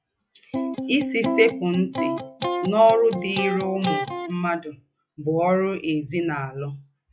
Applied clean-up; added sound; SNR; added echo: classical method log-MMSE.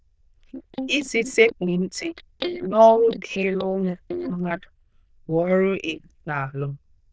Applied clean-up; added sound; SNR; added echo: neural diffusion model UNIVERSE++.